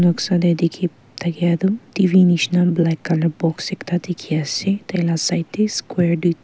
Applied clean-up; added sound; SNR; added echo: none; none; none; none.